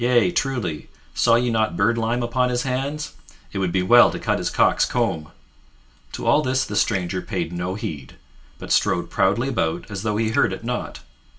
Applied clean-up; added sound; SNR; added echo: none; Raindrop; 18 dB; reverberation time 0.2 s.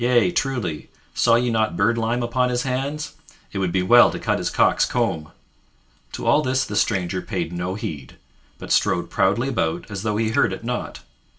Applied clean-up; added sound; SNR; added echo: neural separator model SepFormer DNS4.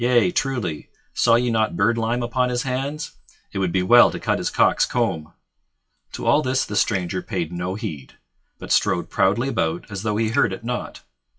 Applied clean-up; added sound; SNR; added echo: classical method WPE with log-MMSE.